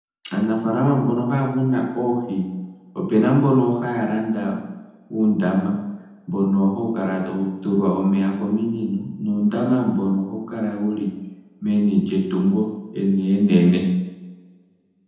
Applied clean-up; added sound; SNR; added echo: none; none; none; reverberation time 0.9 s.